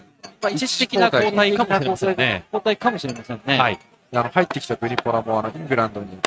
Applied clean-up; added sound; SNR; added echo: neural mask model RNNoise.